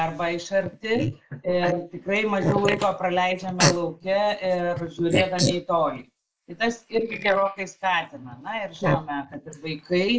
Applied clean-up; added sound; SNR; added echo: neural mask model Resemble Enhance denoiser.